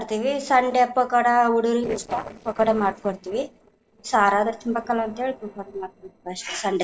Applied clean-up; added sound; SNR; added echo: neural separator model SepFormer DNS4.